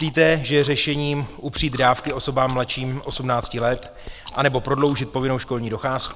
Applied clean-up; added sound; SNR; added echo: none; Chewing, mastication; 16 dB; none.